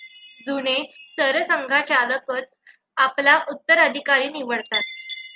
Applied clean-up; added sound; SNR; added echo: none; Chime; 11 dB; none.